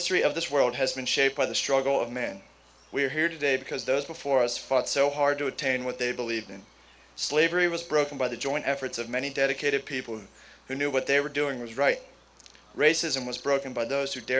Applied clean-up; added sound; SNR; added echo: none; none; none; none.